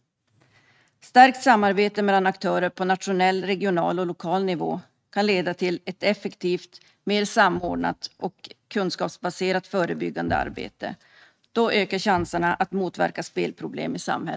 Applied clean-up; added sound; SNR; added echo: neural mask model RNNoise.